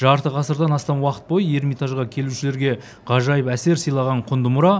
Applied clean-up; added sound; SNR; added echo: none; none; none; none.